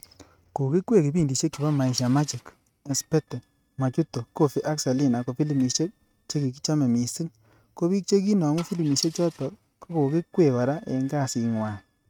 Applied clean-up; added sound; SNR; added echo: neural mask model RNNoise.